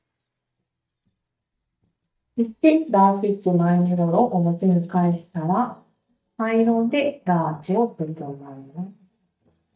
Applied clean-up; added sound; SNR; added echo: neural mask model DeepFilterNet 3.